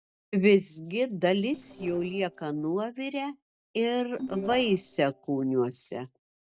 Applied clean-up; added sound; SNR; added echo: neural separator model SepFormer DNS4.